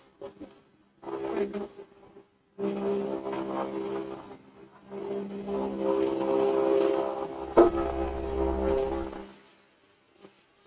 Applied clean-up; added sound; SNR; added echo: neural mask model RNNoise.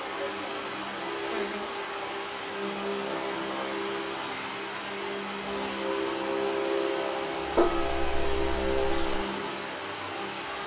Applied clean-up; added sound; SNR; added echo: none; Gong; -5 dB; none.